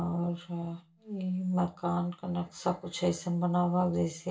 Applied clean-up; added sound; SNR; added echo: none; none; none; reverberation time 0.2 s.